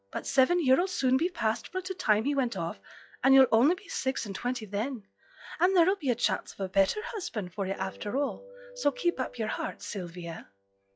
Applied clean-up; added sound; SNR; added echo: classical method log-MMSE.